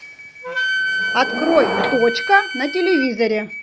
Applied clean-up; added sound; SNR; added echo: none; Subway, metro, underground / Door + Wind instrument, woodwind instrument; 4 dB; none.